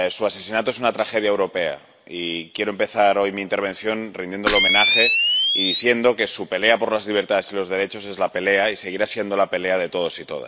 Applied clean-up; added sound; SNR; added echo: none; Camera; -2 dB; none.